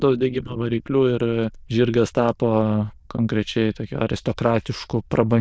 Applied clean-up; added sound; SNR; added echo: neural diffusion model UNIVERSE++.